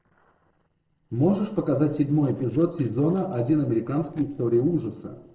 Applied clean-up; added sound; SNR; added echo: neural separator model SepFormer DNS4.